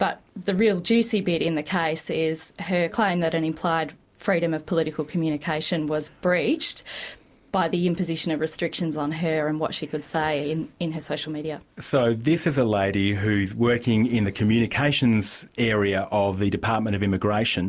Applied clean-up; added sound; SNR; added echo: none; none; none; none.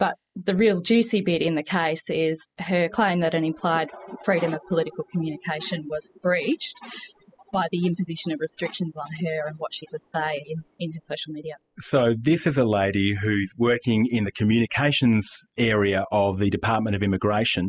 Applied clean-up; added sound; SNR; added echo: classical method spectral subtraction.